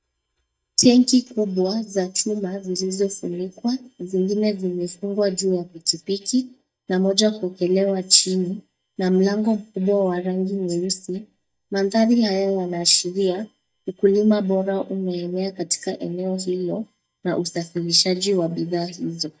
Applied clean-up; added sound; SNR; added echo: neural mask model DeepFilterNet 3.